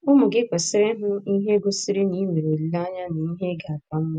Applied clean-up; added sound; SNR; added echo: none; none; none; none.